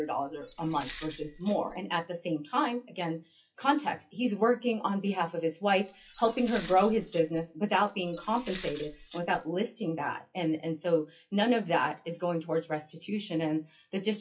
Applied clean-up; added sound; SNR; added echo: classical method WPE with log-MMSE.